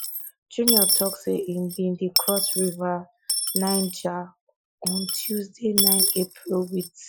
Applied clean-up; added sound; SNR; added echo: classical method Wiener filter.